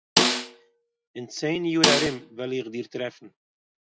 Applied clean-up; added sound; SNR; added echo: none; Snare drum; -4 dB; none.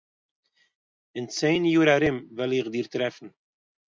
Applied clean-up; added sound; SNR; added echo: none; none; none; none.